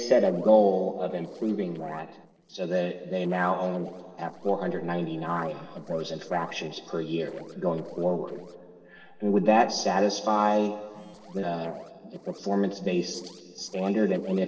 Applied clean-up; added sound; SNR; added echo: neural separator model SepFormer DNS4.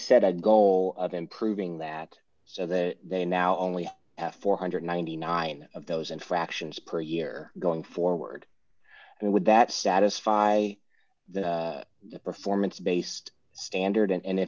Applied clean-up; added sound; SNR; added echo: none; none; none; none.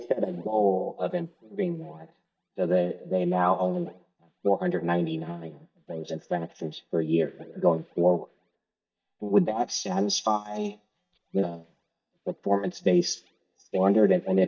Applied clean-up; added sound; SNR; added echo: neural mask model DeepFilterNet 3.